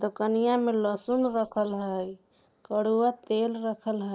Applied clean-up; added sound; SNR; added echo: neural mask model Resemble Enhance denoiser.